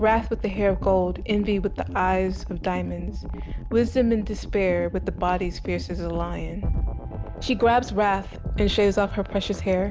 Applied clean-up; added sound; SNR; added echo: none; none; none; none.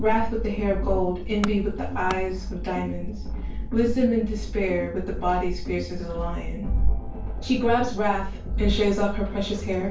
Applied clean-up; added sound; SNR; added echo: none; Tools; 16 dB; reverberation time 0.3 s.